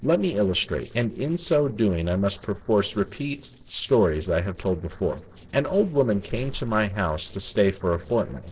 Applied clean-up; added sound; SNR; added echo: neural separator model SepFormer DNS4.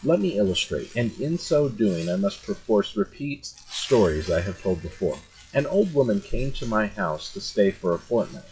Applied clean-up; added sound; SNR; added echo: classical method WPE with log-MMSE.